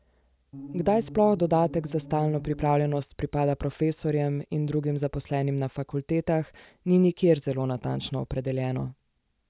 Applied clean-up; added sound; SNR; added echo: none; Musical instrument; 14 dB; none.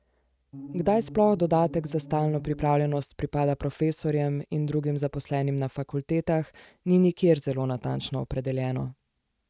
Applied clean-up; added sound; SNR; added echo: neural mask model RNNoise.